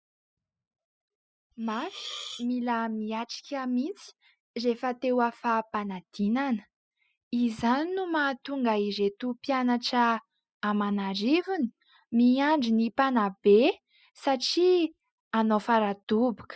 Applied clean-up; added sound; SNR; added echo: classical method spectral subtraction.